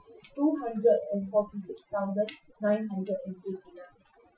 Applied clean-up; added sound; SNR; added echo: classical method Wiener filter.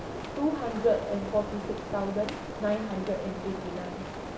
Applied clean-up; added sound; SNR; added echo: none; Rain; 6 dB; none.